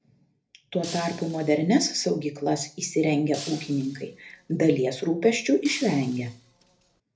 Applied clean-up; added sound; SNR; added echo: none; Shatter; 17 dB; reverberation time 0.3 s.